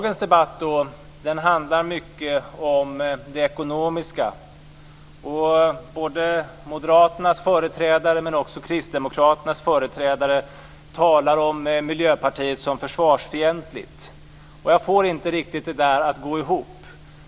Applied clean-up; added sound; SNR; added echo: none; none; none; none.